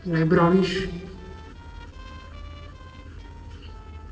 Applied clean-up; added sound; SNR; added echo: neural separator model SepFormer DNS4.